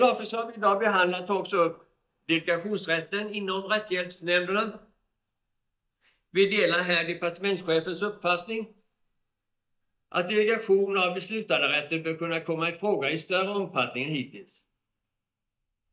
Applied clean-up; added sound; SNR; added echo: neural mask model DeepFilterNet 3.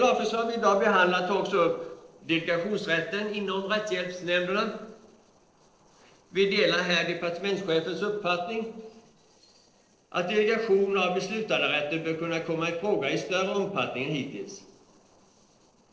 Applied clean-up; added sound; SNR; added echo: neural separator model SepFormer DNS4.